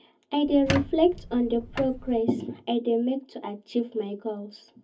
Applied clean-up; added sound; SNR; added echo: none; Squeak; 8 dB; reverberation time 0.3 s.